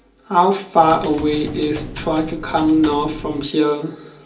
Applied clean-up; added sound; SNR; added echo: none; Computer keyboard; 15 dB; reverberation time 0.3 s.